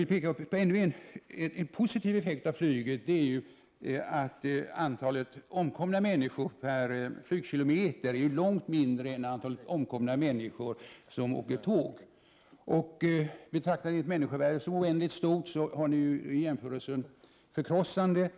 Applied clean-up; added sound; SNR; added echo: none; none; none; none.